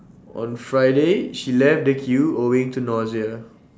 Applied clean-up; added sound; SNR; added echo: none; none; none; none.